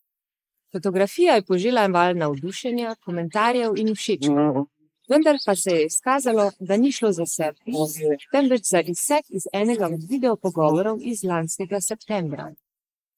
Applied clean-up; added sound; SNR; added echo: neural mask model Resemble Enhance denoiser.